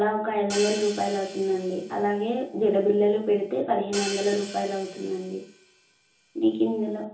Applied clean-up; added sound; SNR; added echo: none; Hi-hat; 15 dB; reverberation time 0.8 s.